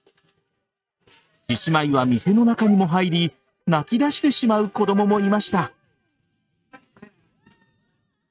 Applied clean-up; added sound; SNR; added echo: neural mask model RNNoise.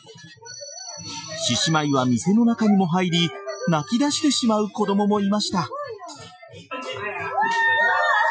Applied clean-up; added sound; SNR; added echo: classical method Wiener filter.